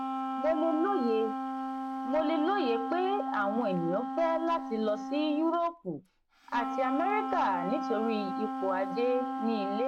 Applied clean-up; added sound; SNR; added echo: none; Wind instrument, woodwind instrument; 4 dB; none.